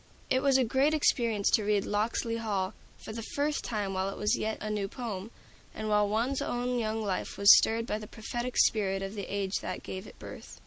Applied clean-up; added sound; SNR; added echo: none; none; none; none.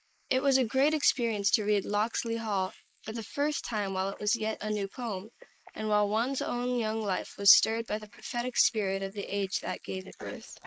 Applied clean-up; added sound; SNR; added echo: neural mask model Resemble Enhance denoiser.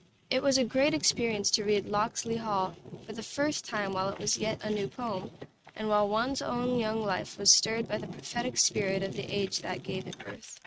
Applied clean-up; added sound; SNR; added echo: neural mask model RNNoise.